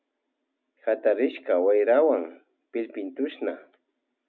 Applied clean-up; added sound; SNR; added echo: none; none; none; none.